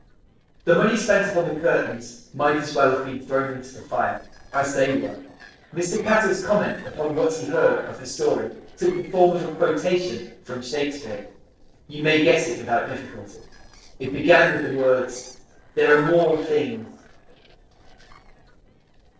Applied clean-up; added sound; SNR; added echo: neural separator model SepFormer DNS4.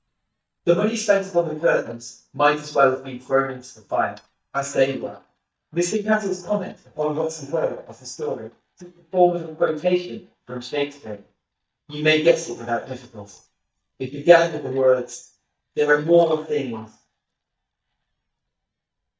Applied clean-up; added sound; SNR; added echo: neural mask model DeepFilterNet 3.